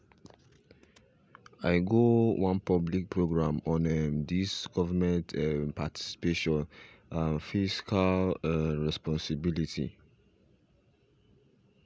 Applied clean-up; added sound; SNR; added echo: none; none; none; none.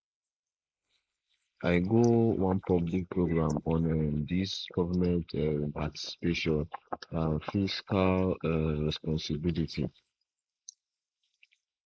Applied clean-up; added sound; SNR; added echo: neural mask model Resemble Enhance denoiser.